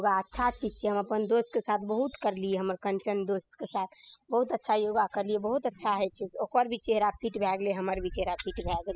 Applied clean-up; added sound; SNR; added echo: classical method spectral subtraction.